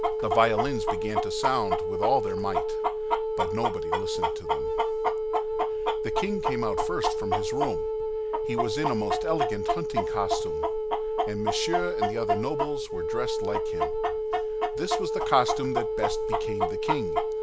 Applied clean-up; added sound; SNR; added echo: none; Wind instrument, woodwind instrument + Chicken, rooster; -5 dB; none.